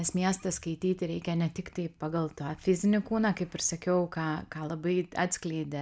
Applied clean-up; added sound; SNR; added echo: none; none; none; none.